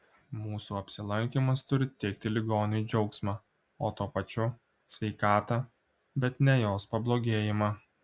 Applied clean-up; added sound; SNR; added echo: none; none; none; none.